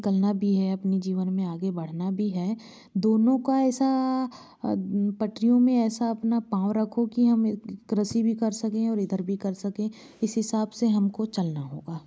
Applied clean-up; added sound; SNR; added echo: none; none; none; none.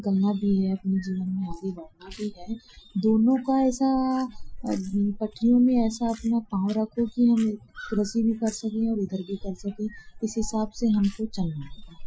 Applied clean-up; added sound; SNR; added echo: classical method Wiener filter.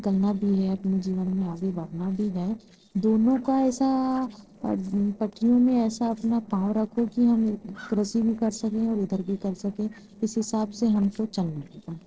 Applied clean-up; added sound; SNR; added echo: neural separator model SepFormer DNS4.